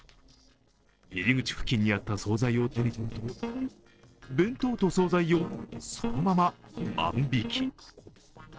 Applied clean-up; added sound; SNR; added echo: neural separator model SepFormer DNS4.